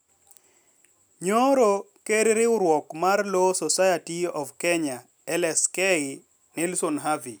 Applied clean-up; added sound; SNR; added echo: none; none; none; none.